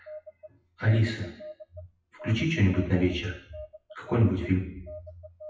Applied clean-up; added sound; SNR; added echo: classical method WPE with log-MMSE.